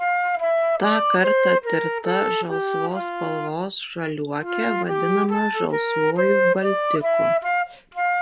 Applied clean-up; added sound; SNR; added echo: none; Wind instrument, woodwind instrument; -4 dB; none.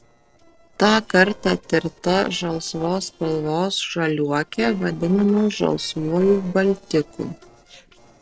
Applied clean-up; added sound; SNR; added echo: neural separator model SepFormer DNS4.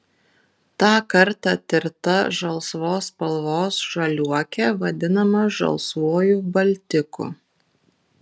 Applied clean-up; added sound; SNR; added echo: none; none; none; none.